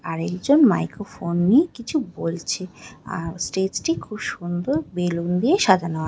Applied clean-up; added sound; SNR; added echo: none; none; none; none.